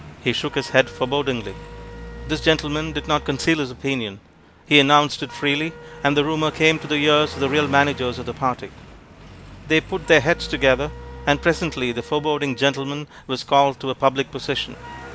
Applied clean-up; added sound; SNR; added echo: none; Car passing by + Wind instrument, woodwind instrument; 16 dB; none.